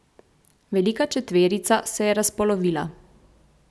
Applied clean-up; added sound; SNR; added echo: none; none; none; none.